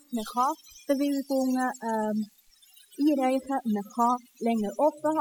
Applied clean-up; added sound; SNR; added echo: classical method spectral subtraction.